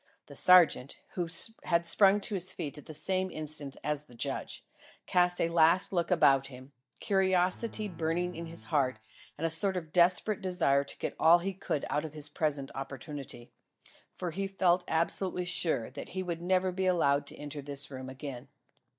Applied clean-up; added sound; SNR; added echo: neural mask model DeepFilterNet 3.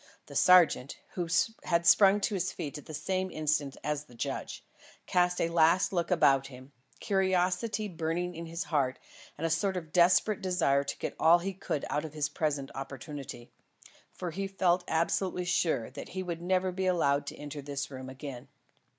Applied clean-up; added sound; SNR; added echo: none; none; none; none.